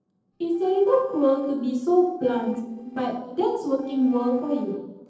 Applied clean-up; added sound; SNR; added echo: neural separator model SepFormer DNS4.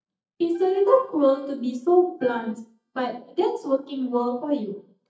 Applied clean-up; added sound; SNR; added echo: neural mask model DeepFilterNet 3.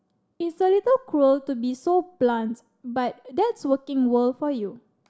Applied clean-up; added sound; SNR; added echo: none; none; none; none.